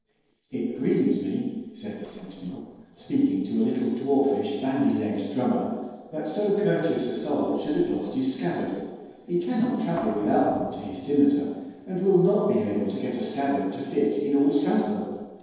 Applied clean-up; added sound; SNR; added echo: neural separator model SepFormer DNS4.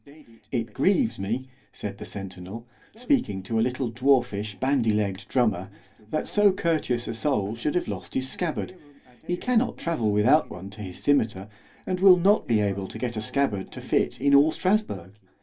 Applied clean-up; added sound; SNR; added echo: none; none; none; none.